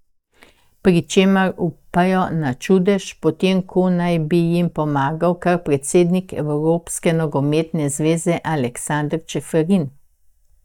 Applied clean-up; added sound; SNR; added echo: neural mask model DeepFilterNet 3.